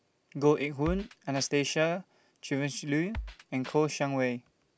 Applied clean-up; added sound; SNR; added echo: none; Drum kit; 12 dB; none.